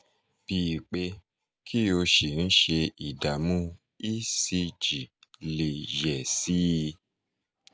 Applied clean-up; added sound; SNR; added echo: none; none; none; none.